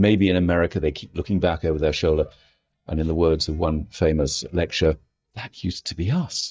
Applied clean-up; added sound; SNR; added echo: neural mask model DeepFilterNet 3.